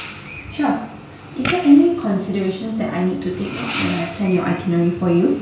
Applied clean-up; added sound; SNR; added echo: none; Fireworks; 13 dB; reverberation time 0.5 s.